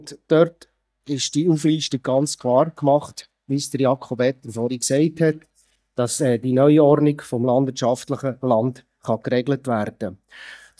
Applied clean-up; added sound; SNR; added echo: neural mask model DeepFilterNet 3.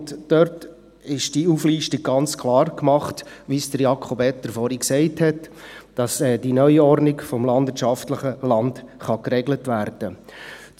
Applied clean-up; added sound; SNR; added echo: none; none; none; none.